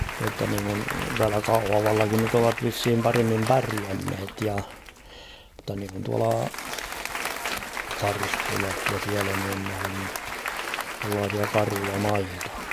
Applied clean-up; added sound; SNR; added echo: none; Applause; 6 dB; none.